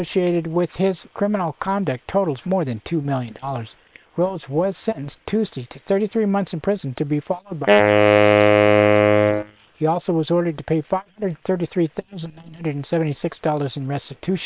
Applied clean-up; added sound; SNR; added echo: neural separator model SepFormer WHAM!.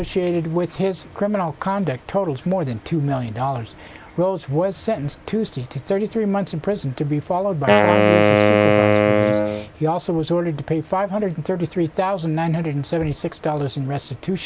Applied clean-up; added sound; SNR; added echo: none; Wind instrument, woodwind instrument; -5 dB; none.